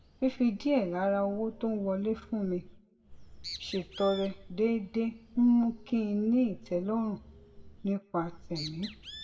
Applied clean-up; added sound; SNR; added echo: none; Bird; 17 dB; reverberation time 0.5 s.